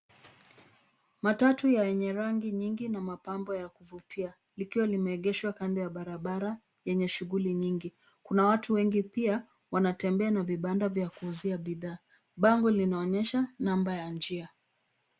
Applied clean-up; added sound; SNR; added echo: none; none; none; none.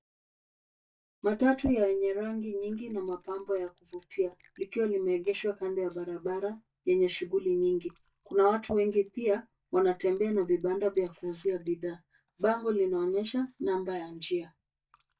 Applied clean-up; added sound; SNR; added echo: neural mask model DeepFilterNet 3.